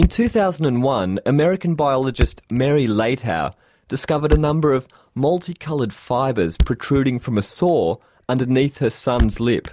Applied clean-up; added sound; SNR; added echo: none; Thump, thud; 8 dB; none.